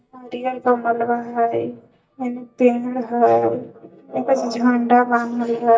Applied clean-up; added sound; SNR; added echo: neural mask model DeepFilterNet 3.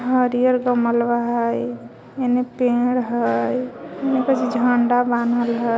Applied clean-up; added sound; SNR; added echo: none; none; none; none.